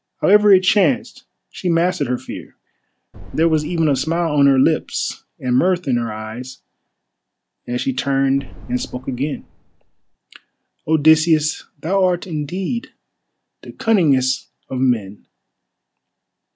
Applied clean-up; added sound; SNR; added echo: none; Boom; 17 dB; none.